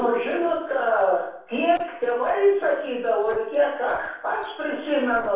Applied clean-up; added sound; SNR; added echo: neural separator model SepFormer DNS4.